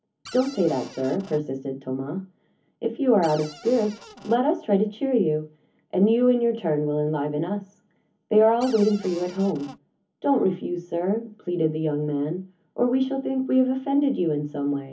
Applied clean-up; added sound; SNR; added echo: none; Cupboard open or close; 19 dB; reverberation time 0.3 s.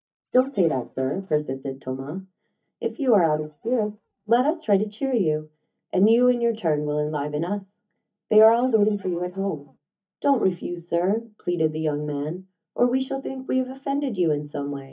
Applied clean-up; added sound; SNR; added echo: neural mask model DeepFilterNet 3.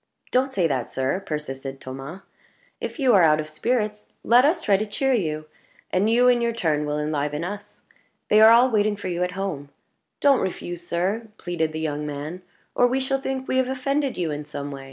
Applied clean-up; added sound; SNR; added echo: none; none; none; none.